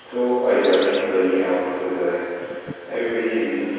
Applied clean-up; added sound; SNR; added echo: none; Bird vocalization, bird call, bird song; 20 dB; reverberation time 2.2 s.